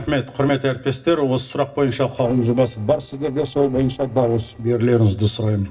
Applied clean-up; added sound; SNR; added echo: neural separator model SepFormer DNS4.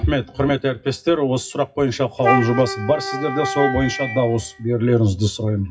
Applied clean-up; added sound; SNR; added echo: classical method WPE with log-MMSE.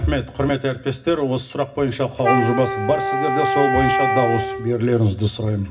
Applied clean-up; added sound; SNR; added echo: none; Wind instrument, woodwind instrument; 1 dB; reverberation time 0.4 s.